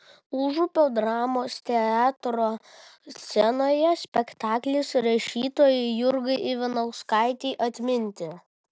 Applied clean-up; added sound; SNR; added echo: none; none; none; none.